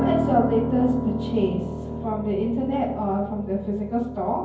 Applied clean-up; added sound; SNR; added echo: none; Piano; 4 dB; reverberation time 0.9 s.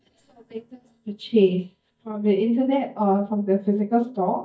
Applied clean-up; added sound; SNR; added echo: neural mask model DeepFilterNet 3.